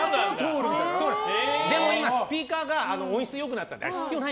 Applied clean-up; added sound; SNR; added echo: none; none; none; none.